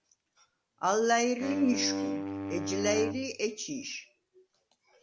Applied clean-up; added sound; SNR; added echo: none; Wind instrument, woodwind instrument; 4 dB; none.